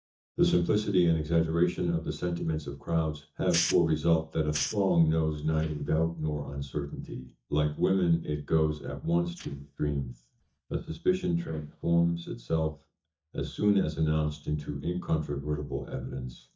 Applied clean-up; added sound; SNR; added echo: neural mask model DeepFilterNet 3.